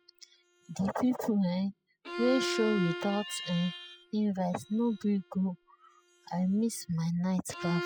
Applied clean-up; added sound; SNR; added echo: classical method spectral subtraction.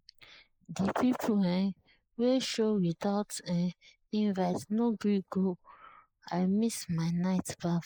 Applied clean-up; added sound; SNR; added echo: neural mask model Resemble Enhance denoiser.